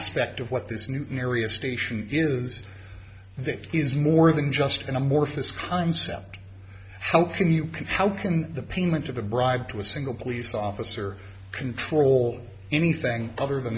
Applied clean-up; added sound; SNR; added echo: none; none; none; none.